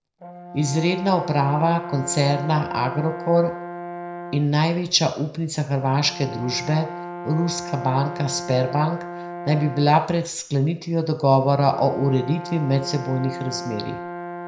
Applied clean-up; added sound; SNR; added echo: none; Brass instrument; 11 dB; reverberation time 0.4 s.